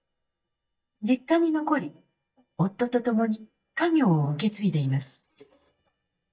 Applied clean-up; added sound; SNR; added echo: neural mask model DeepFilterNet 3.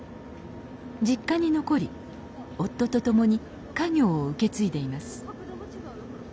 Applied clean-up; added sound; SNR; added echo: none; none; none; none.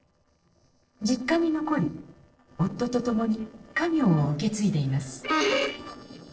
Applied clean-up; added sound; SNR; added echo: neural separator model SepFormer DNS4.